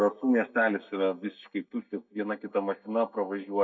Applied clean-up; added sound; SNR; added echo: neural mask model DeepFilterNet 3.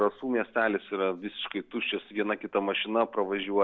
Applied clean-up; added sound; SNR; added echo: none; none; none; none.